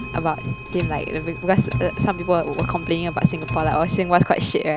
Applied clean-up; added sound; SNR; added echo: none; Clock; 4 dB; none.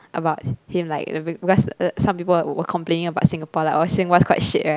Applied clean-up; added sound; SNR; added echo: none; none; none; none.